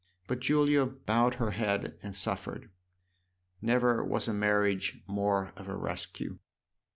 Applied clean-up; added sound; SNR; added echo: none; none; none; none.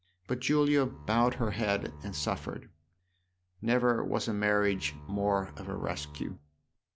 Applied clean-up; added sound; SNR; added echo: none; Bowed string instrument; 16 dB; none.